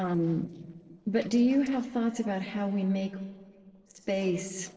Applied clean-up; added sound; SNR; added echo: neural separator model SepFormer DNS4.